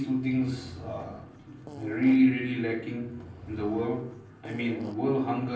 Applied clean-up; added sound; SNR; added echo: none; Fart / Drawer open or close; 18 dB; reverberation time 0.6 s.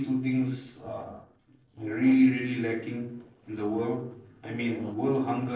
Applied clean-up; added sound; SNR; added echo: neural separator model SepFormer DNS4.